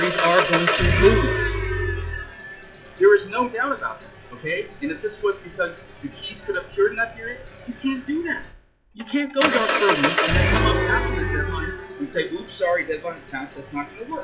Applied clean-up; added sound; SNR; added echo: classical method WPE with log-MMSE.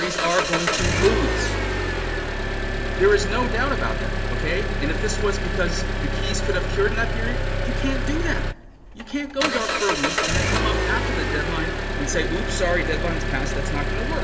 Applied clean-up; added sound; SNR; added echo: none; Engine; -3 dB; reverberation time 2.3 s.